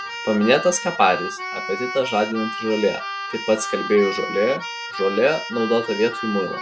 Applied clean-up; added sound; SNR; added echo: none; Keyboard (musical); 8 dB; none.